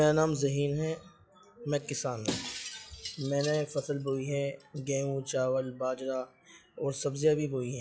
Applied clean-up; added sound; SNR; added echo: classical method log-MMSE.